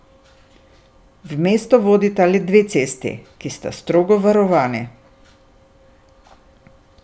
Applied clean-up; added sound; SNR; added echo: none; none; none; none.